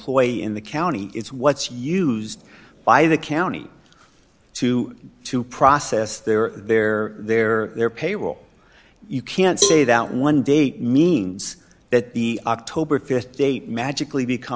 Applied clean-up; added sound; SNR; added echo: none; Cowbell; 8 dB; none.